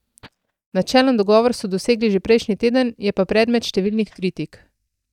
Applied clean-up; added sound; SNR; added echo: neural mask model DeepFilterNet 3.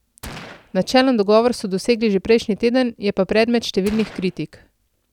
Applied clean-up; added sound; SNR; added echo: none; Gunshot, gunfire; 20 dB; none.